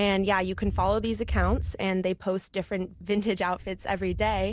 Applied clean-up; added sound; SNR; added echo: none; Thunder; 7 dB; none.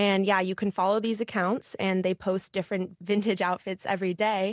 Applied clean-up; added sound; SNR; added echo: none; none; none; none.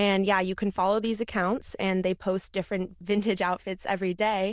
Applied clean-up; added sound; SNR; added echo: neural diffusion model UNIVERSE++.